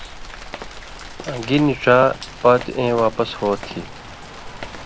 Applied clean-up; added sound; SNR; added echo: none; Rain; 13 dB; none.